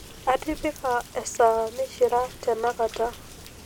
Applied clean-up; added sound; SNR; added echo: none; Rain; 17 dB; none.